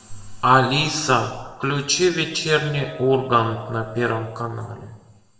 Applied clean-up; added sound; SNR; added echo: none; Wind instrument, woodwind instrument; 19 dB; reverberation time 1.0 s.